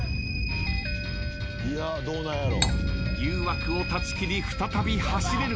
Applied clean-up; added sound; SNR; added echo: none; Cutlery, silverware; 5 dB; none.